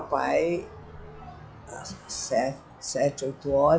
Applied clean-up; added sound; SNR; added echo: classical method log-MMSE.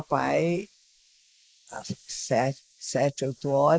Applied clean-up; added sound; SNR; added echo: neural mask model Resemble Enhance denoiser.